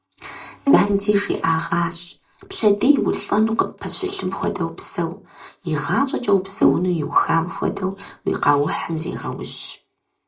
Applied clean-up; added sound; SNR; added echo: neural separator model SepFormer DNS4.